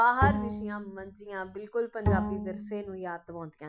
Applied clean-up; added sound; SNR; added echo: classical method Wiener filter.